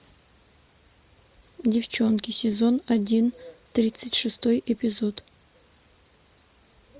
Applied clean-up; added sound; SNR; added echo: none; none; none; none.